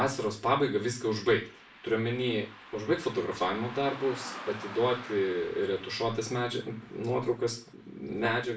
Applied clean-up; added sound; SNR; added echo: none; Car passing by; 17 dB; reverberation time 0.3 s.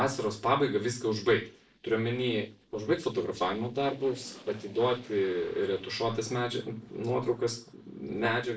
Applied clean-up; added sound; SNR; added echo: neural separator model SepFormer DNS4.